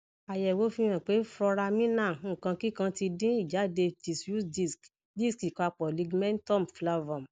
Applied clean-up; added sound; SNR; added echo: none; none; none; none.